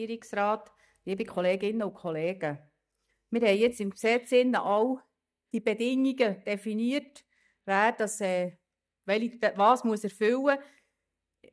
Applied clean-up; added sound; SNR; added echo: neural mask model DeepFilterNet 3.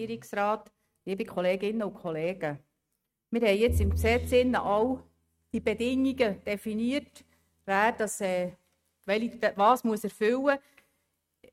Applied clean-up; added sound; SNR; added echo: neural mask model RNNoise.